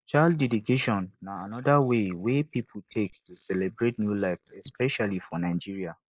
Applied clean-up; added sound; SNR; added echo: neural mask model Resemble Enhance denoiser.